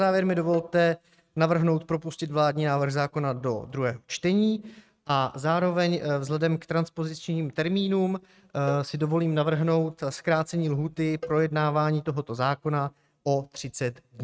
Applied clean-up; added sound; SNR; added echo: neural mask model RNNoise.